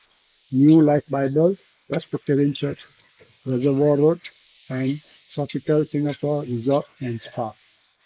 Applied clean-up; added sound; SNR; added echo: neural mask model Resemble Enhance denoiser.